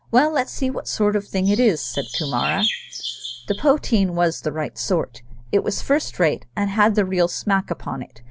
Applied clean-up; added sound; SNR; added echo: none; Chirp, tweet; 9 dB; none.